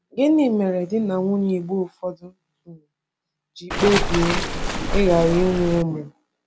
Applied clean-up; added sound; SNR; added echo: none; Waves, surf; 1 dB; none.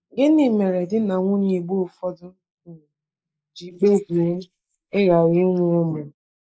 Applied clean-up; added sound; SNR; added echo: neural mask model Resemble Enhance denoiser.